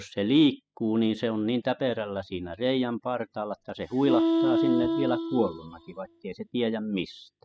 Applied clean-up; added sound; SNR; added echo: classical method spectral subtraction.